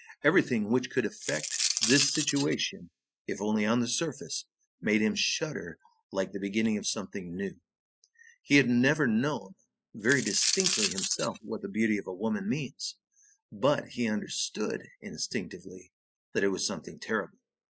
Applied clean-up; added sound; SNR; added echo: classical method spectral subtraction.